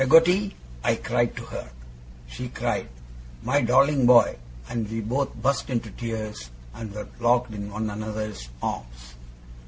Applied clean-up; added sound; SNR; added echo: none; none; none; none.